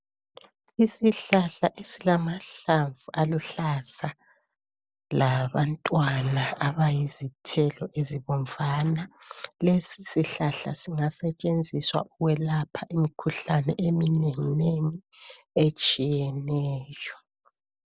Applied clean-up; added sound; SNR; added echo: none; Finger snapping; 14 dB; none.